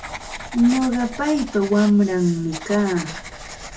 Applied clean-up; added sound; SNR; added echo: none; Writing; 14 dB; reverberation time 0.2 s.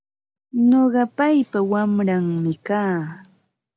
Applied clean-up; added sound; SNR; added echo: none; none; none; none.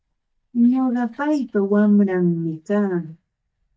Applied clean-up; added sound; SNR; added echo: neural mask model DeepFilterNet 3.